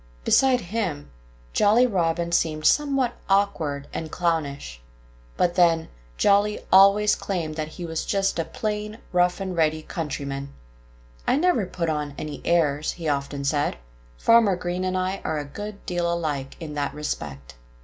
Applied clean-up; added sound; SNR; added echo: none; none; none; none.